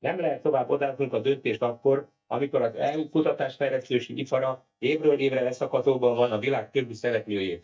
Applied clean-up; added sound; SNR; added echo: neural mask model DeepFilterNet 3.